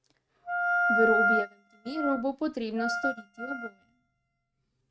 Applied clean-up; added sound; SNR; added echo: neural mask model RNNoise.